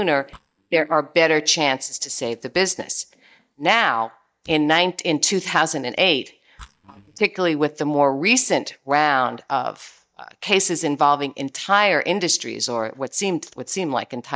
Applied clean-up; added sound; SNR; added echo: neural mask model DeepFilterNet 3.